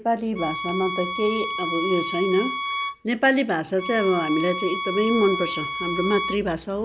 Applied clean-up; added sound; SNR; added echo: none; Bowed string instrument; 6 dB; none.